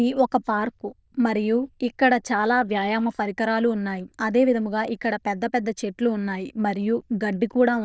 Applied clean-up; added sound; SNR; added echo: neural diffusion model UNIVERSE++.